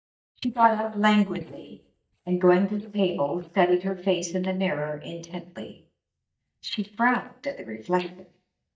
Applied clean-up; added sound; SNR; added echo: neural mask model DeepFilterNet 3.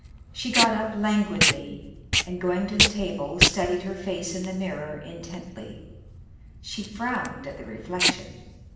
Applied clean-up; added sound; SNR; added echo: none; Packing tape, duct tape; -1 dB; reverberation time 1.0 s.